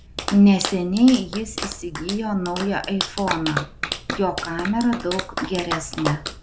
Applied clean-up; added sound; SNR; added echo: none; Clapping; 8 dB; none.